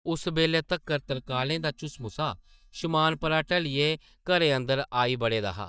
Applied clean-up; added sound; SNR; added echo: neural mask model DeepFilterNet 3.